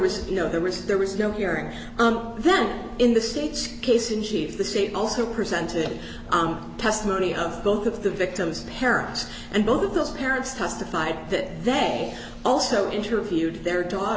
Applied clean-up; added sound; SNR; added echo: none; none; none; none.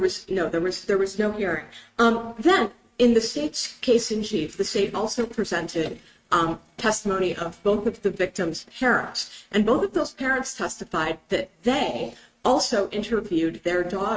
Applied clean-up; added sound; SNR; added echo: neural mask model RNNoise.